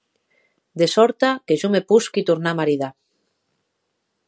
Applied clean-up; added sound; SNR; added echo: none; none; none; none.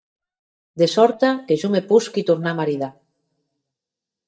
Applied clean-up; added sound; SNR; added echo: neural mask model DeepFilterNet 3.